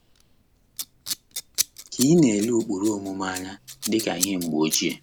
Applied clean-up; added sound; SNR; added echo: none; Scissors; 9 dB; none.